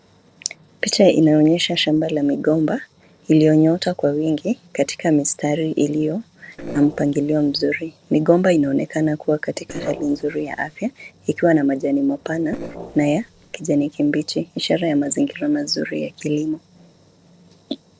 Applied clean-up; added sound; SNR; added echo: neural separator model SepFormer DNS4.